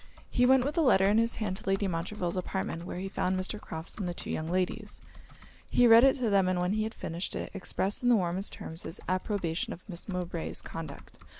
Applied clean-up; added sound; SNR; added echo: none; Typing; 13 dB; none.